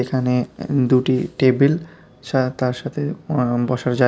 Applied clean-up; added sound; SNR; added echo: none; none; none; none.